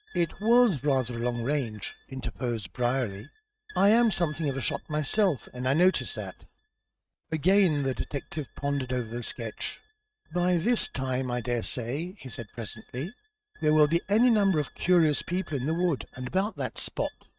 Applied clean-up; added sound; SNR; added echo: neural mask model RNNoise.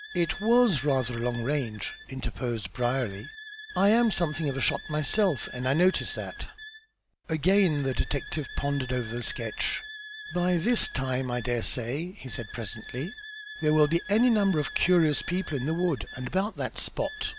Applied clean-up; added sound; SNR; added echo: none; Wind instrument, woodwind instrument; 16 dB; none.